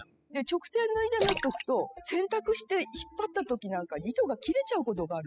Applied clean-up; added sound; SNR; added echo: classical method spectral subtraction.